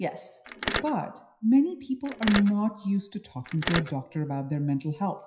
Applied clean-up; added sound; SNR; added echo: classical method WPE with log-MMSE.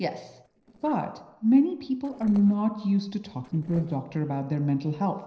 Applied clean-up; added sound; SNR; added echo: neural separator model SepFormer DNS4.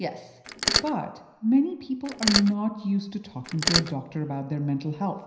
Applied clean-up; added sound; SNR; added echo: none; Mechanisms; -1 dB; reverberation time 0.9 s.